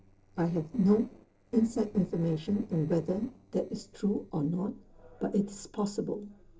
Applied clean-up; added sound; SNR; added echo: neural separator model SepFormer DNS4.